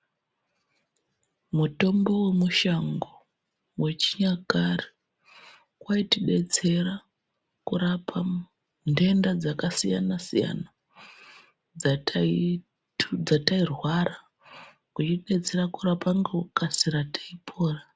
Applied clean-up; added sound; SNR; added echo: none; none; none; none.